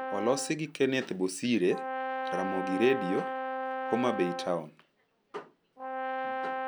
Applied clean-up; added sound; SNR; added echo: none; Brass instrument; 4 dB; none.